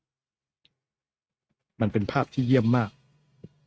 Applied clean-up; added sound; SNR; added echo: neural mask model RNNoise.